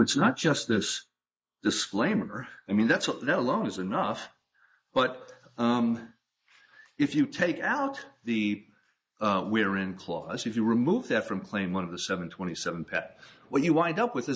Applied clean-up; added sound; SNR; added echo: neural mask model Resemble Enhance denoiser.